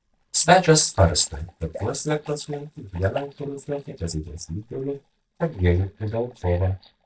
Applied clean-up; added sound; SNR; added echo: neural mask model DeepFilterNet 3.